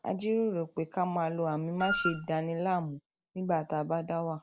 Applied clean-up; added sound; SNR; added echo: none; Wind instrument, woodwind instrument; 1 dB; none.